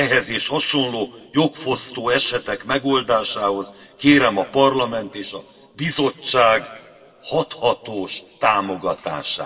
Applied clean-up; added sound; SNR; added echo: none; none; none; reverberation time 2.2 s.